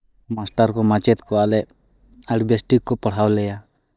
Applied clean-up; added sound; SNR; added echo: neural mask model DeepFilterNet 3.